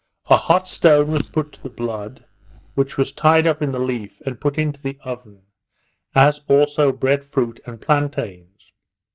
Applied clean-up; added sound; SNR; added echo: neural mask model DeepFilterNet 3.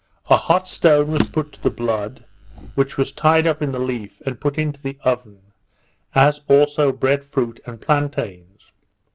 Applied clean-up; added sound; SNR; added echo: none; Drawer open or close; 12 dB; none.